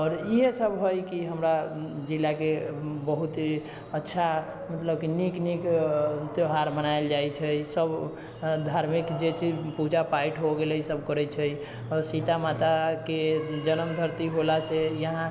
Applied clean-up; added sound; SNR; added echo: none; none; none; none.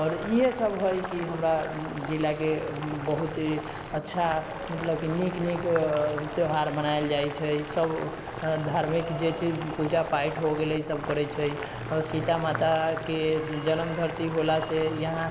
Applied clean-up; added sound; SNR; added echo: none; Boiling; 10 dB; none.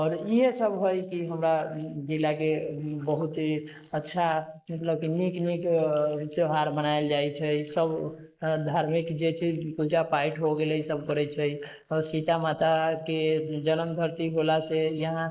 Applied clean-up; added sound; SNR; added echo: neural mask model Resemble Enhance denoiser.